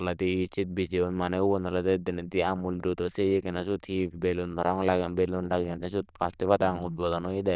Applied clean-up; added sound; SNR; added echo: neural diffusion model UNIVERSE++.